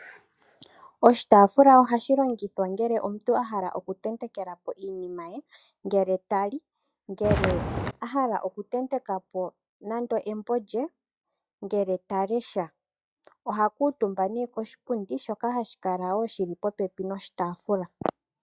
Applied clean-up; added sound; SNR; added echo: classical method log-MMSE.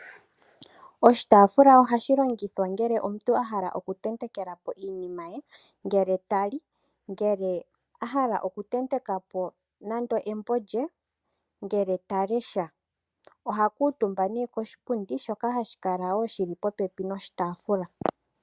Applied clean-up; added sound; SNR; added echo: none; none; none; none.